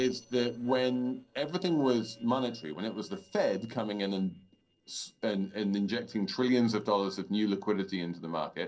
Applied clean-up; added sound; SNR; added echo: neural separator model SepFormer DNS4.